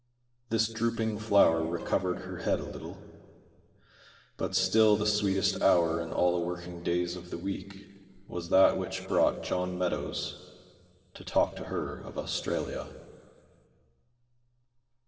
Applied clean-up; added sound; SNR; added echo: none; Bowed string instrument; 20 dB; reverberation time 2.2 s.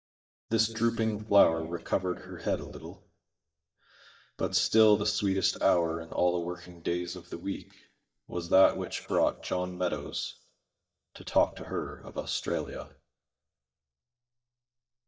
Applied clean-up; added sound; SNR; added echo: neural mask model DeepFilterNet 3.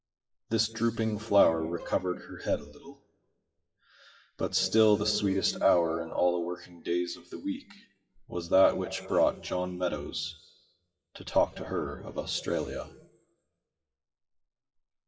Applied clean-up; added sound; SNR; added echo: classical method WPE with log-MMSE.